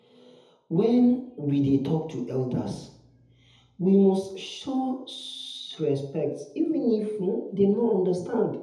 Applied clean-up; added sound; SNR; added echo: none; none; none; reverberation time 0.7 s.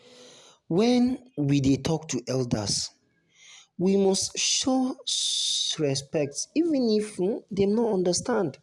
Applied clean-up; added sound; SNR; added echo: none; none; none; none.